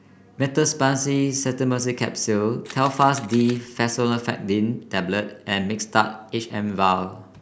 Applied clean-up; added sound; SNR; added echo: none; Camera; 19 dB; none.